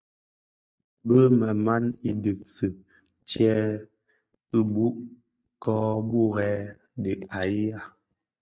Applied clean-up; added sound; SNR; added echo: neural mask model DeepFilterNet 3.